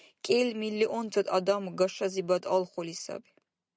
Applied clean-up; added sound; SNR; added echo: none; none; none; none.